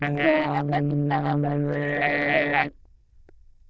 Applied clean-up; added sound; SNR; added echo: neural diffusion model UNIVERSE++.